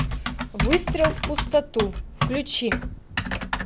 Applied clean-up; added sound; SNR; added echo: none; Typing; 3 dB; none.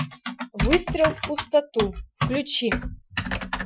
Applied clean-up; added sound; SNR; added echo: classical method Wiener filter.